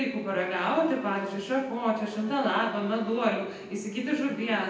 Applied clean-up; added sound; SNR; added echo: none; Telephone; 17 dB; reverberation time 0.9 s.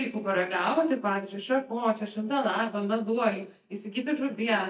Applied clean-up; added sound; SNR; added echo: neural mask model DeepFilterNet 3.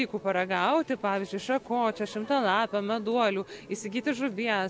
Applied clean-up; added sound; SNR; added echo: none; none; none; none.